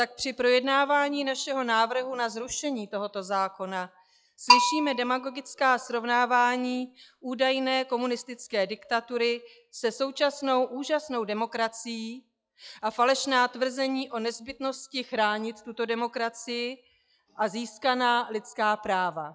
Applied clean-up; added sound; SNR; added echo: classical method log-MMSE.